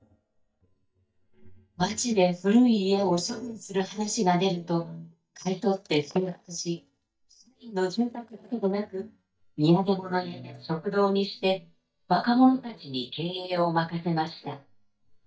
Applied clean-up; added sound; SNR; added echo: neural mask model DeepFilterNet 3.